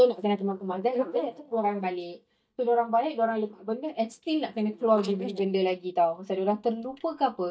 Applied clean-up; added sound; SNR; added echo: neural mask model DeepFilterNet 3.